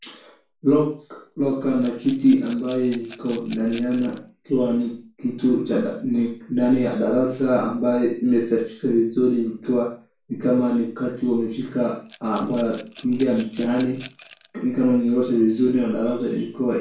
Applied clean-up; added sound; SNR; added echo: none; Rattle / Glass; 16 dB; reverberation time 0.4 s.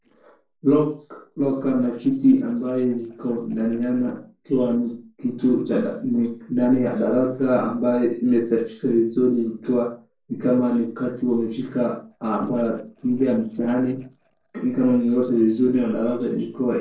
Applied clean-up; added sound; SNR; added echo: neural separator model SepFormer DNS4.